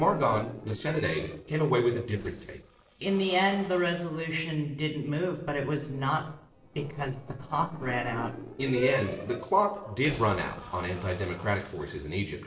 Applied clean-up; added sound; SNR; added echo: neural separator model SepFormer DNS4.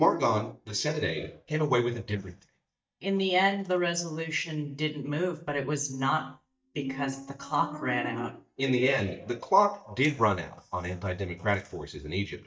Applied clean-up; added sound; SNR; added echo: neural mask model DeepFilterNet 3.